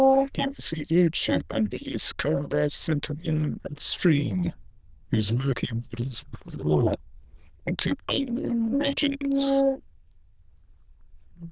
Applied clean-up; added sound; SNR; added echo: neural diffusion model UNIVERSE++.